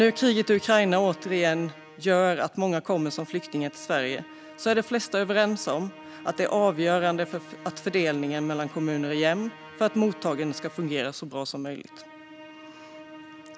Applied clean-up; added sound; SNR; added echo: none; Musical instrument; 19 dB; none.